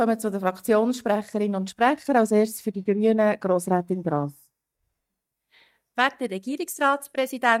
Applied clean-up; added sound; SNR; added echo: neural mask model DeepFilterNet 3.